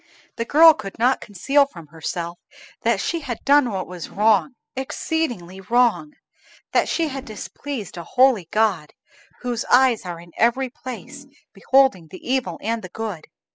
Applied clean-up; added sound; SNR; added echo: classical method spectral subtraction.